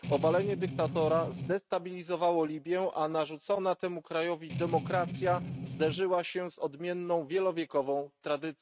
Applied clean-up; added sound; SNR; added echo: neural mask model RNNoise.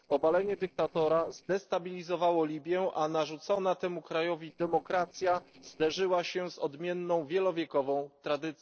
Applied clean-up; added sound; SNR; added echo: neural separator model SepFormer DNS4.